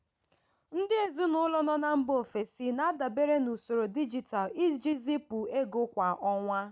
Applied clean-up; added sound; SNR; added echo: none; none; none; none.